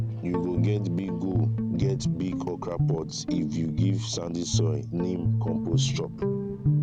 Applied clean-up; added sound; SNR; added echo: none; Guitar; -4 dB; none.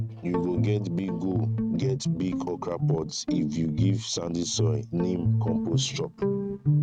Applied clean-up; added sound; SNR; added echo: neural mask model RNNoise.